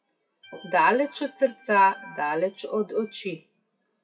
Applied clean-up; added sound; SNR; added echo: classical method WPE with log-MMSE.